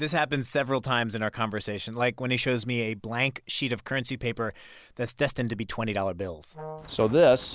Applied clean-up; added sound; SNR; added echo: none; Brass instrument; 14 dB; none.